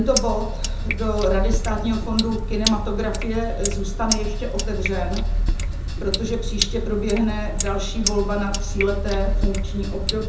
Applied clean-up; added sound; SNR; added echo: none; Sink (filling or washing); -2 dB; reverberation time 0.5 s.